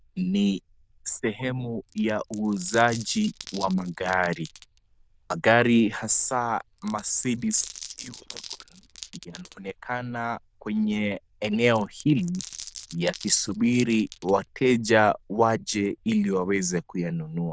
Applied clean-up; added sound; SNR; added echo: neural diffusion model UNIVERSE++.